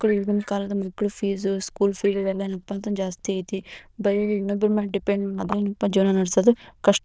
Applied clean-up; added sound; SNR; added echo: neural diffusion model UNIVERSE++.